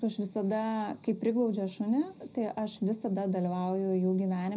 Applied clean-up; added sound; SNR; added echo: none; none; none; reverberation time 0.4 s.